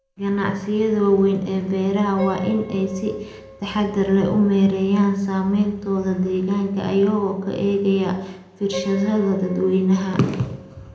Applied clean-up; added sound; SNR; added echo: none; Piano; 19 dB; reverberation time 0.7 s.